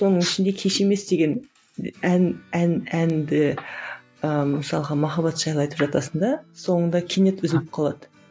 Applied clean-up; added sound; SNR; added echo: none; none; none; none.